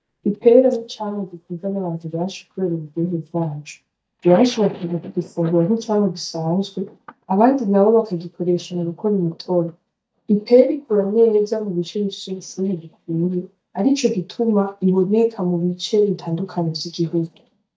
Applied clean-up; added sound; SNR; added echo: neural mask model DeepFilterNet 3.